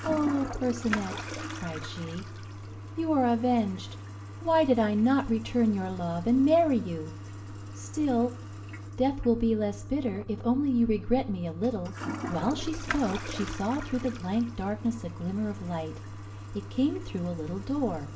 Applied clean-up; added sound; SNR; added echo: none; Toilet flush; 10 dB; reverberation time 0.4 s.